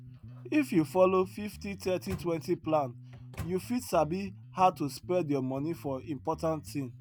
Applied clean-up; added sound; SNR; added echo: none; Bass guitar + Microwave oven; 15 dB; none.